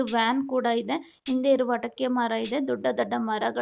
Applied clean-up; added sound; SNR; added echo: none; Tambourine; 10 dB; none.